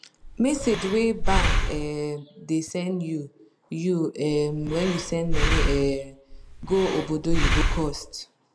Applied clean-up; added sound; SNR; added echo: none; Breathing; -1 dB; none.